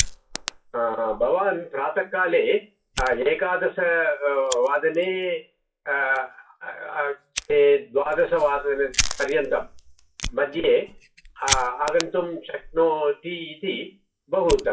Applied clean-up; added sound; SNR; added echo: classical method WPE with log-MMSE.